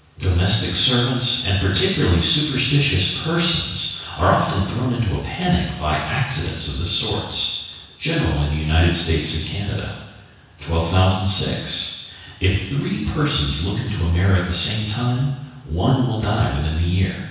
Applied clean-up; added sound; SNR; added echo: none; none; none; reverberation time 1.1 s.